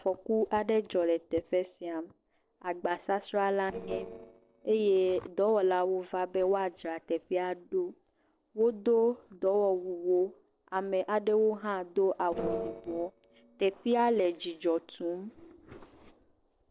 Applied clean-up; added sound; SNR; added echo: neural separator model SepFormer DNS4.